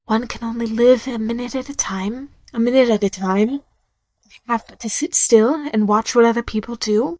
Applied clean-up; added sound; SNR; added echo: neural mask model DeepFilterNet 3.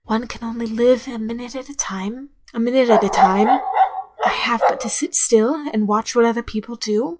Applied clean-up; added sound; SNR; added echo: classical method log-MMSE.